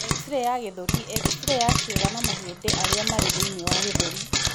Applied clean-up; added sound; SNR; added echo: none; Frying (food); -5 dB; none.